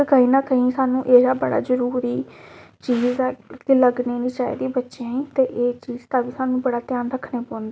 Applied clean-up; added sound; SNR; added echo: none; none; none; none.